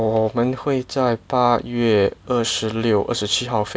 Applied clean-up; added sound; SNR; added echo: none; none; none; none.